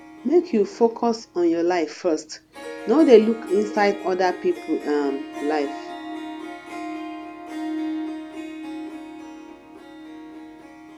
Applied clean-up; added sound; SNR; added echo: none; Harp; 11 dB; none.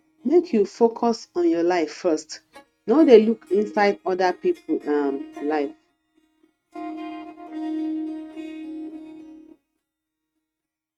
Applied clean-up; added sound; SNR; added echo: neural mask model RNNoise.